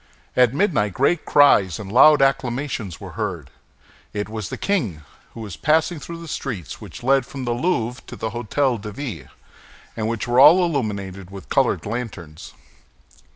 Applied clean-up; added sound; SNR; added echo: none; none; none; none.